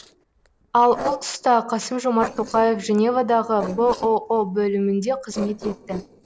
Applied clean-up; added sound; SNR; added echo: neural separator model SepFormer DNS4.